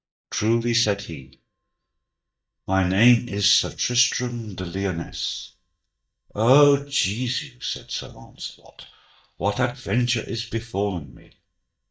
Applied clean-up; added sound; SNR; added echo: neural mask model DeepFilterNet 3.